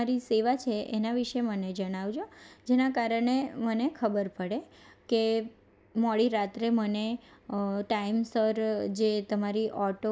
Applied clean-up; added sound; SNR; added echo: none; none; none; none.